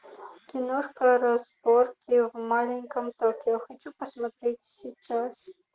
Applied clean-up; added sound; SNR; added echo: none; none; none; none.